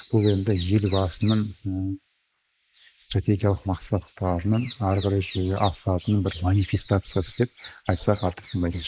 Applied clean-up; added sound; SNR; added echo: neural mask model Resemble Enhance denoiser.